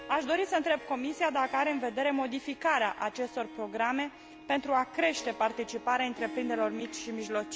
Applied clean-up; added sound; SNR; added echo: none; Harp; 15 dB; none.